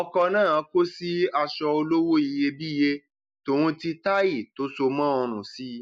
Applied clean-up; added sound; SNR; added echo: none; none; none; none.